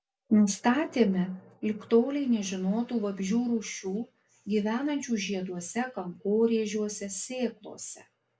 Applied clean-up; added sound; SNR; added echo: none; none; none; none.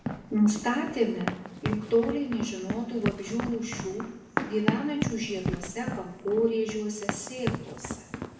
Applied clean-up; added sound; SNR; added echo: none; Run; 5 dB; reverberation time 0.9 s.